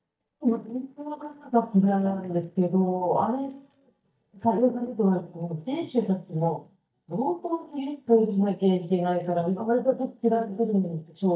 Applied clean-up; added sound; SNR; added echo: neural mask model DeepFilterNet 3.